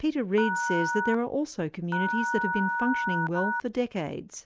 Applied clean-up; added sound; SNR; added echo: none; Telephone; 2 dB; none.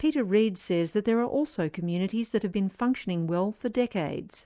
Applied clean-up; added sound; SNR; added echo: none; none; none; none.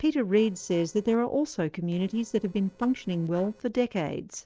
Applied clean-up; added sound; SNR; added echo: neural separator model SepFormer DNS4.